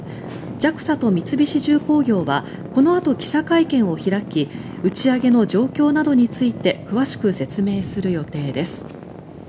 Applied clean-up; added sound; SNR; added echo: none; none; none; none.